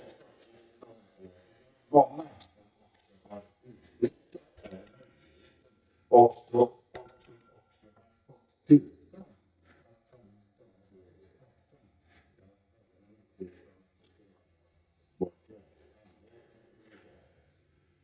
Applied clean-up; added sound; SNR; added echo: neural mask model DeepFilterNet 3.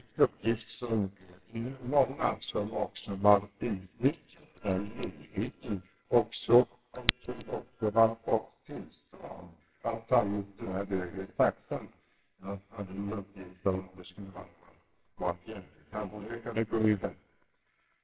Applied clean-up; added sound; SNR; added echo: neural separator model SepFormer WHAMR!.